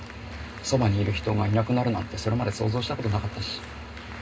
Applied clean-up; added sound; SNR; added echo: none; Applause; 20 dB; reverberation time 0.2 s.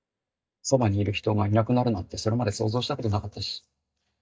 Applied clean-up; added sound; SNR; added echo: neural mask model DeepFilterNet 3.